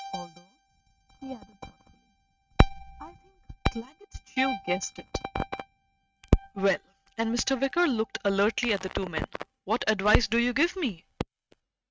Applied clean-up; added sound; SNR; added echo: neural mask model RNNoise.